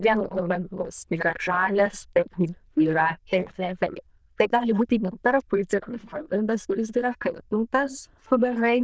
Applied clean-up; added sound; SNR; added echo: neural diffusion model UNIVERSE++.